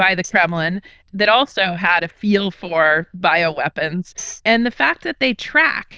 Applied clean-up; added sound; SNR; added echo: neural diffusion model UNIVERSE++.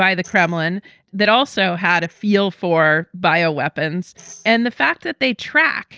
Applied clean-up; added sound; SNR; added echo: neural separator model SepFormer DNS4.